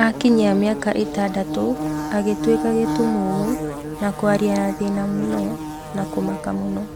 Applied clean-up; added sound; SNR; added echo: none; Buzz / Bird; 6 dB; none.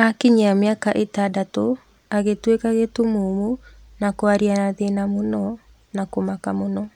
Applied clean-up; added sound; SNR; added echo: none; none; none; none.